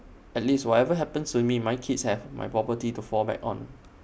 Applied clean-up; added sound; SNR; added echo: none; none; none; none.